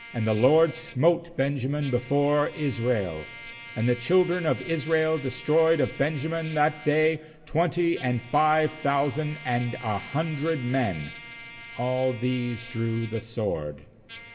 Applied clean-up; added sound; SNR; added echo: none; Trumpet; 18 dB; reverberation time 1.6 s.